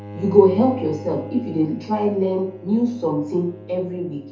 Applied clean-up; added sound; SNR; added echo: none; Bowed string instrument; 15 dB; reverberation time 0.5 s.